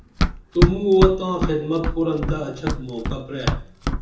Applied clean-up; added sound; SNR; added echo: none; Run; 0 dB; reverberation time 0.6 s.